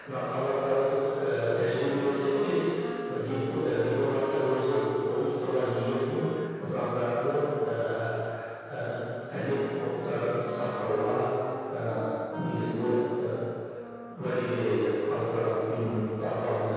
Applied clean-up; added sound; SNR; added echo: none; Wind instrument, woodwind instrument; 16 dB; reverberation time 2.2 s.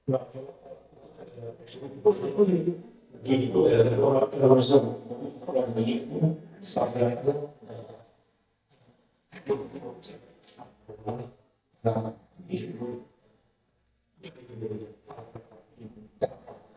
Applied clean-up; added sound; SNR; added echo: neural mask model DeepFilterNet 3.